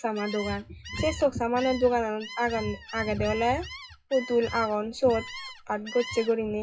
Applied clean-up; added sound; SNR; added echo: classical method WPE with log-MMSE.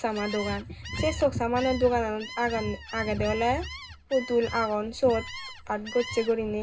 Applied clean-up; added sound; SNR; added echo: none; Gull, seagull; 14 dB; reverberation time 0.2 s.